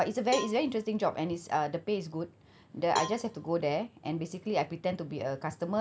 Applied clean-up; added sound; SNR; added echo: none; Cowbell; 13 dB; none.